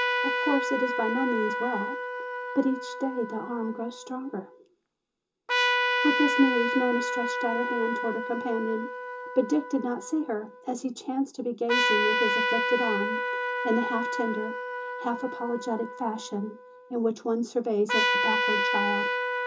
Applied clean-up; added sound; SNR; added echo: none; Trumpet; 0 dB; reverberation time 0.2 s.